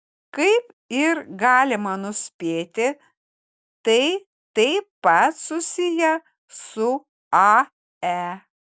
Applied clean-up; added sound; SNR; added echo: none; none; none; none.